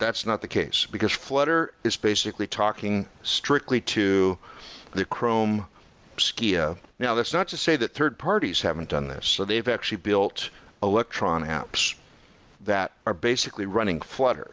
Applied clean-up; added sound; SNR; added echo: none; none; none; none.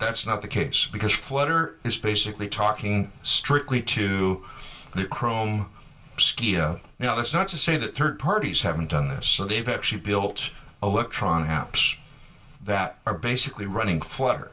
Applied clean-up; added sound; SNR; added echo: none; none; none; reverberation time 0.2 s.